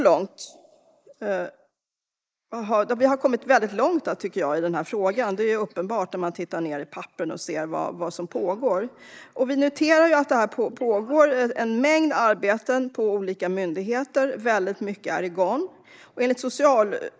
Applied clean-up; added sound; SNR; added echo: neural mask model Resemble Enhance denoiser.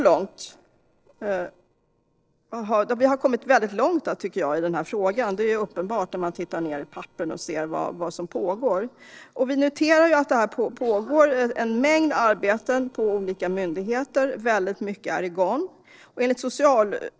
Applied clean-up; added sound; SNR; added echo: neural separator model SepFormer DNS4.